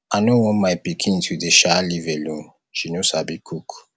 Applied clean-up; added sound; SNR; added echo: none; none; none; none.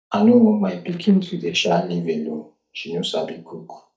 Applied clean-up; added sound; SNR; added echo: neural mask model DeepFilterNet 3.